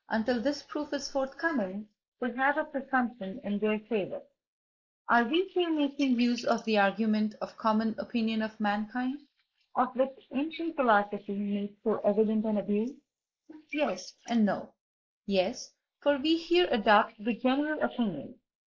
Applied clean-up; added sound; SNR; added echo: neural mask model Resemble Enhance denoiser.